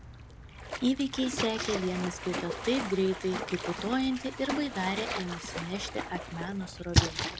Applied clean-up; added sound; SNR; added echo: none; Splash, splatter + Splash, splatter; 3 dB; none.